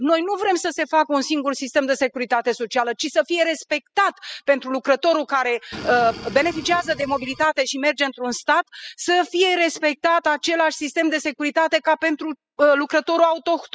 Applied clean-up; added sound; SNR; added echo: classical method spectral subtraction.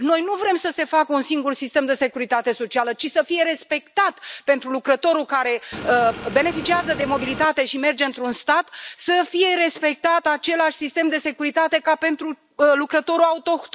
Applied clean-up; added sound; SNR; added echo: none; Motor vehicle (road) / Engine; 11 dB; none.